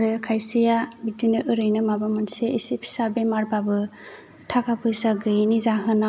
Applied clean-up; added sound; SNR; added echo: none; none; none; none.